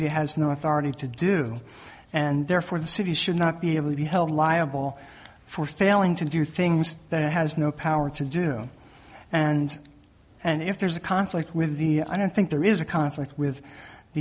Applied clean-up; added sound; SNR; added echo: none; none; none; none.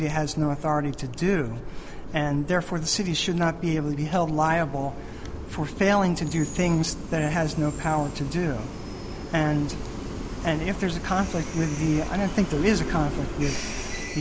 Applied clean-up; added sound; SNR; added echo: none; Train; 7 dB; none.